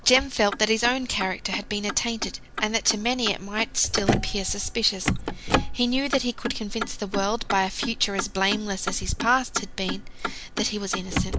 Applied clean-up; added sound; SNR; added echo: none; Motor vehicle (road); 5 dB; none.